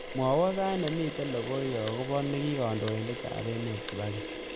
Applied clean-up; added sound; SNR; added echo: none; Camera; 5 dB; none.